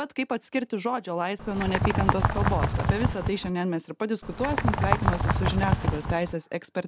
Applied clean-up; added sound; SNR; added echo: none; Bird; -4 dB; none.